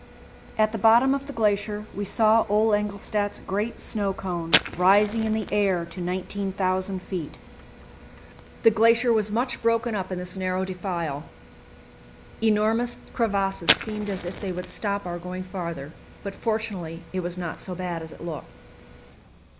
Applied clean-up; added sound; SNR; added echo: none; Fire; 12 dB; none.